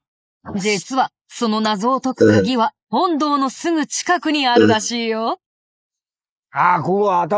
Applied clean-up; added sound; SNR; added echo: neural mask model Resemble Enhance denoiser.